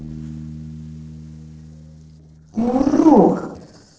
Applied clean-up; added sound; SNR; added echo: neural separator model SepFormer DNS4.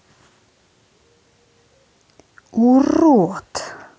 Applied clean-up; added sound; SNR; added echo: none; none; none; none.